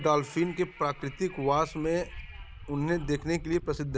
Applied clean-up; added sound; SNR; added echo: none; Wind; 14 dB; none.